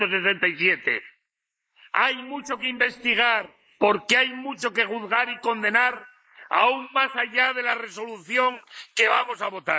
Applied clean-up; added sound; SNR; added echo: neural mask model Resemble Enhance denoiser.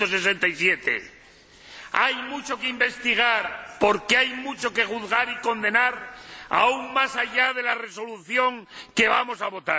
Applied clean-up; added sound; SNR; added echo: none; none; none; none.